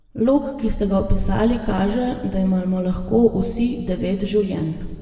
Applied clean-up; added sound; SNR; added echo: none; none; none; reverberation time 1.9 s.